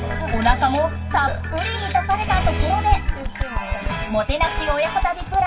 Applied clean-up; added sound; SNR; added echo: none; Bird; 5 dB; reverberation time 2.0 s.